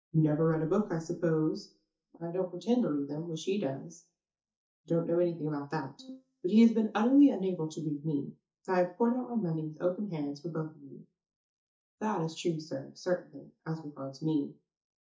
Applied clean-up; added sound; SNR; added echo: neural mask model DeepFilterNet 3.